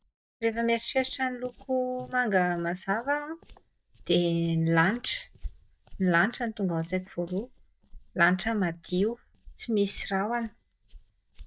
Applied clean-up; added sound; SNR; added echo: neural mask model DeepFilterNet 3.